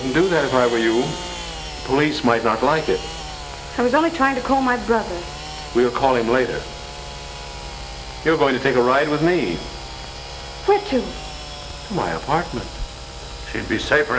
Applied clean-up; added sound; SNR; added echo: none; Sawing / Engine; 13 dB; none.